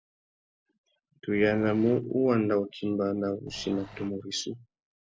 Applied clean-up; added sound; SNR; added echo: none; Growling; 19 dB; none.